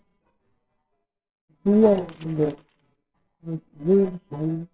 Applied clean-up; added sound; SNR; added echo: neural separator model SepFormer WHAMR!.